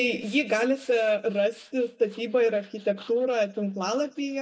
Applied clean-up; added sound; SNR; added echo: neural mask model DeepFilterNet 3.